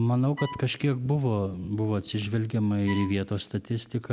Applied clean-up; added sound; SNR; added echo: none; Bowed string instrument; 15 dB; none.